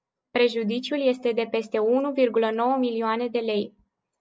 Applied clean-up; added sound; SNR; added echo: none; none; none; none.